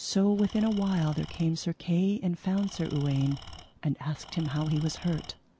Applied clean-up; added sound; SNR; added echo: none; Engine / Tools; 18 dB; none.